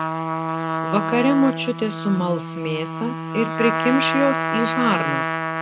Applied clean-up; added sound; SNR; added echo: none; Trumpet; 2 dB; none.